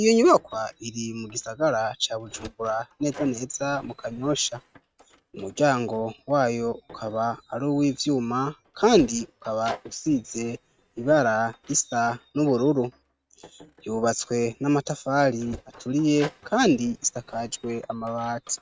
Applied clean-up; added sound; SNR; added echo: neural mask model RNNoise.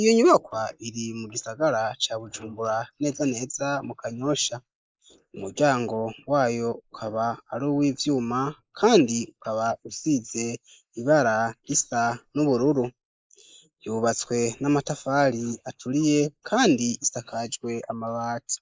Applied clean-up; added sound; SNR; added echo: neural mask model Resemble Enhance denoiser.